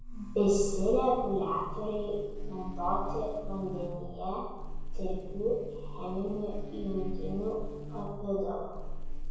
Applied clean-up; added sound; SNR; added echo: none; Buzz; 3 dB; reverberation time 1.0 s.